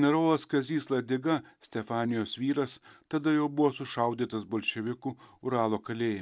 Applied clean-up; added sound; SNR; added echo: none; none; none; none.